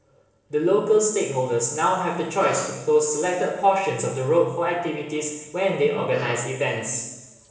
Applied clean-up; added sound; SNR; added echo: neural separator model SepFormer DNS4.